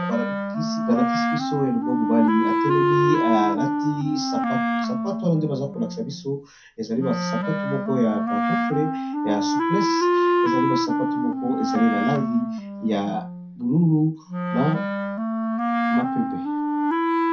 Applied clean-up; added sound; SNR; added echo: none; Wind instrument, woodwind instrument; -2 dB; reverberation time 0.3 s.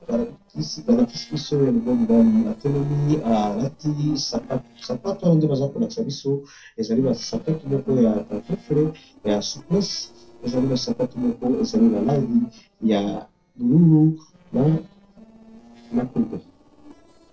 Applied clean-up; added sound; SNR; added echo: neural separator model SepFormer DNS4.